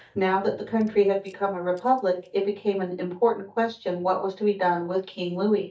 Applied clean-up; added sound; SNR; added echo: neural mask model DeepFilterNet 3.